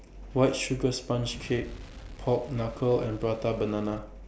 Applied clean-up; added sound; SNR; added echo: none; Explosion; 17 dB; none.